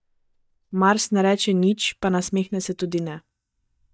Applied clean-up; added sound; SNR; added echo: neural mask model DeepFilterNet 3.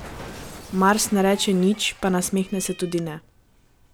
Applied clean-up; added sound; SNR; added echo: none; Cat; 18 dB; none.